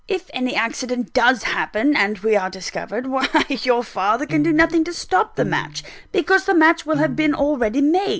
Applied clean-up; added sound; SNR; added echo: none; Piano; 13 dB; none.